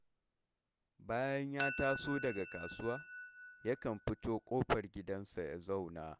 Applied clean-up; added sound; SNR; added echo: none; Chink, clink; -5 dB; none.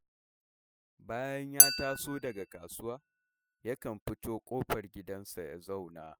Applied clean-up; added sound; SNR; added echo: classical method spectral subtraction.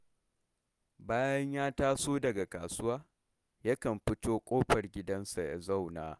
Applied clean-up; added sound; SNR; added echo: none; none; none; none.